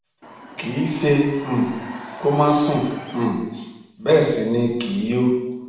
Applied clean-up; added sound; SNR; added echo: none; Crowd / Cheering; 16 dB; reverberation time 0.9 s.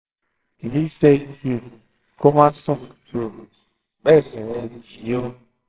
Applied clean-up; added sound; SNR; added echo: neural separator model SepFormer WHAMR!.